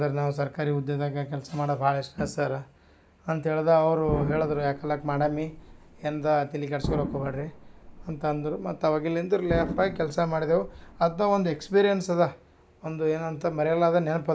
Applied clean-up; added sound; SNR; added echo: none; Explosion; 10 dB; none.